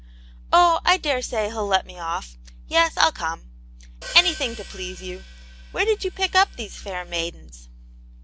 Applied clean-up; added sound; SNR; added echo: none; Hi-hat; 16 dB; none.